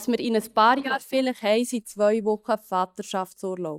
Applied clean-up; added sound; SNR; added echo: neural mask model DeepFilterNet 3.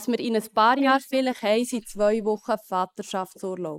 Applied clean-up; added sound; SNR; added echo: neural mask model Resemble Enhance denoiser.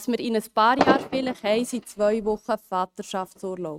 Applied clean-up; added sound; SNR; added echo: neural mask model RNNoise.